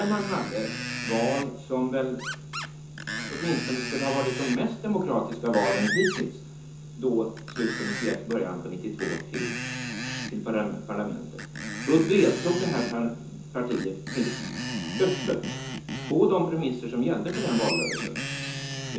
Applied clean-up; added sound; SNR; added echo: none; Screech; 7 dB; reverberation time 0.6 s.